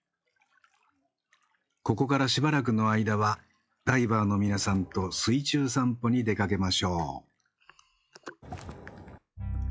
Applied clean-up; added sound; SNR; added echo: classical method log-MMSE.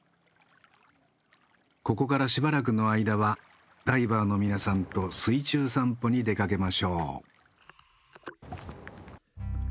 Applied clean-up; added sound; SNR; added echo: none; Walk, footsteps; 15 dB; none.